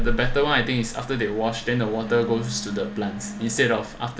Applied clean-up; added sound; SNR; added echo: none; Telephone; 7 dB; none.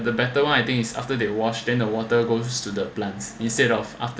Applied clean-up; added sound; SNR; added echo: none; none; none; none.